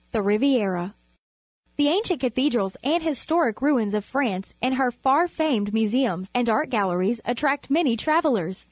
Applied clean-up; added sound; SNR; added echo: none; none; none; none.